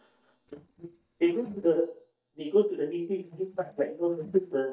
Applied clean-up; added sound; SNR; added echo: neural mask model DeepFilterNet 3.